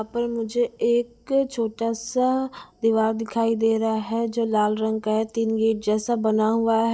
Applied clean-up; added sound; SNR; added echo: none; none; none; none.